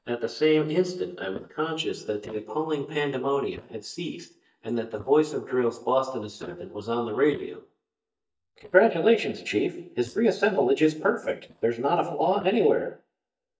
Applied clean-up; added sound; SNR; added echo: neural mask model DeepFilterNet 3.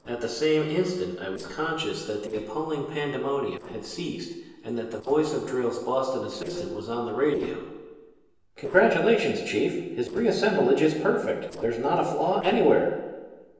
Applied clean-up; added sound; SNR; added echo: neural separator model SepFormer DNS4.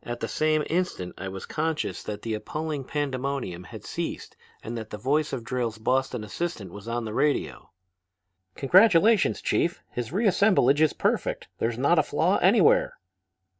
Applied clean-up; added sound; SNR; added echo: none; none; none; none.